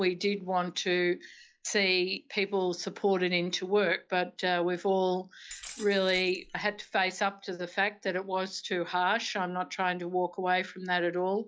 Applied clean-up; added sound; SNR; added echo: classical method log-MMSE.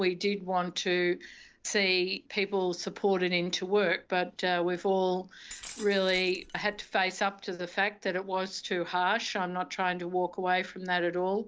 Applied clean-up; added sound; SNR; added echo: neural separator model SepFormer DNS4.